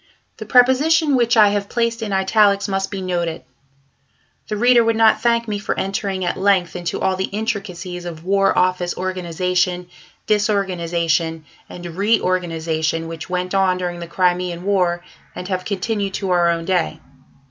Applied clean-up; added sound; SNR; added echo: none; none; none; none.